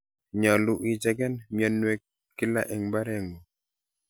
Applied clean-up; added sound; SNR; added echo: none; none; none; none.